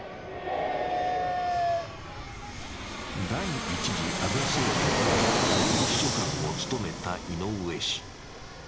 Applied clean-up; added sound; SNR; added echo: none; Fixed-wing aircraft, airplane; -2 dB; none.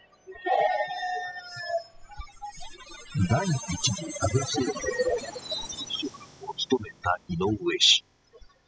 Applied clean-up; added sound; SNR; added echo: classical method spectral subtraction.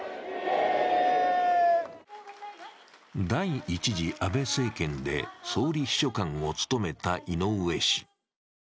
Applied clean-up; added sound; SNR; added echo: none; none; none; none.